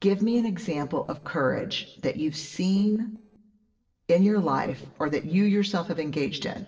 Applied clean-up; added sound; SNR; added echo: neural separator model SepFormer DNS4.